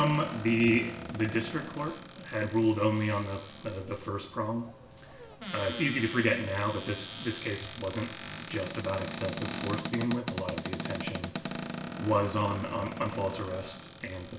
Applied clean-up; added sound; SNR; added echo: none; Cupboard open or close; 9 dB; reverberation time 0.7 s.